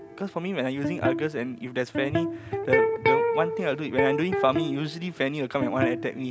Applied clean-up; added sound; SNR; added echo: none; Electric guitar; 0 dB; none.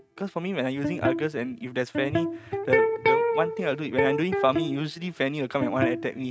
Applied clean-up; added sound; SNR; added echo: neural mask model RNNoise.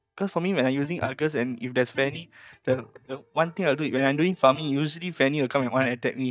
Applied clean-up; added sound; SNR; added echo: neural mask model DeepFilterNet 3.